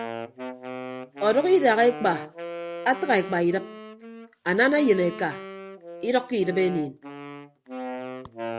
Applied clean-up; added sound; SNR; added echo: none; Wind instrument, woodwind instrument; 12 dB; none.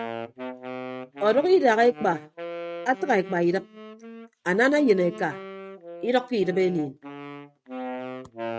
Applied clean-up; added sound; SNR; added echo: neural mask model RNNoise.